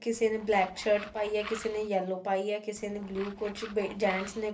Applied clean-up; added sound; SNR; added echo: none; Tools; 15 dB; reverberation time 0.3 s.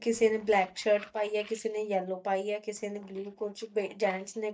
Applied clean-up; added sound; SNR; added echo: neural mask model DeepFilterNet 3.